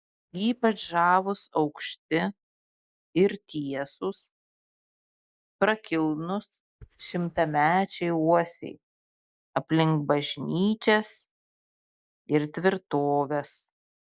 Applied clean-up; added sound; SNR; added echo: neural mask model DeepFilterNet 3.